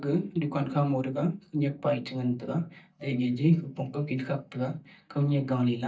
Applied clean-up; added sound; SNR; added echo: neural mask model DeepFilterNet 3.